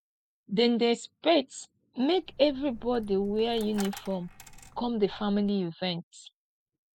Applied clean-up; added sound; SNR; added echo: none; Coin (dropping); 17 dB; none.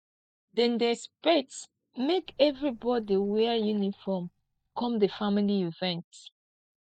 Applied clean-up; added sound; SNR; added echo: neural mask model DeepFilterNet 3.